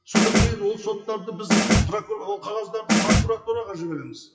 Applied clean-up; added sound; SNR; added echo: classical method WPE with log-MMSE.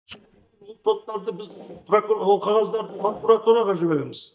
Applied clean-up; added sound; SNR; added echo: neural mask model DeepFilterNet 3.